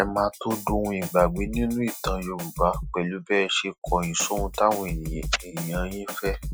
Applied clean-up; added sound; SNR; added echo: classical method Wiener filter.